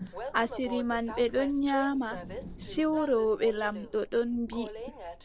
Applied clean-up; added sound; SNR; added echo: none; Train; 11 dB; none.